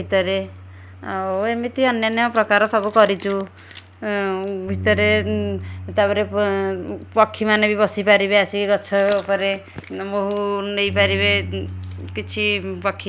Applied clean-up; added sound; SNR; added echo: none; Bass guitar; 14 dB; none.